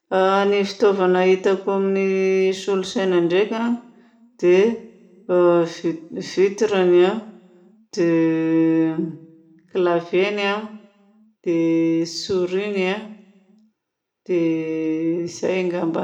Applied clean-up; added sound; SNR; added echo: none; none; none; reverberation time 0.5 s.